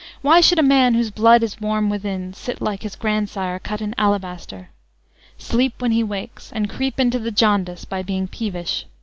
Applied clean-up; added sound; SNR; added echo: none; none; none; none.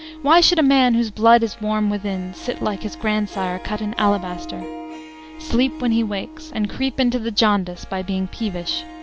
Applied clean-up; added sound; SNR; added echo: none; Harp; 16 dB; none.